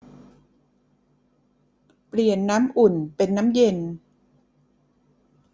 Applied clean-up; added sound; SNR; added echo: none; none; none; none.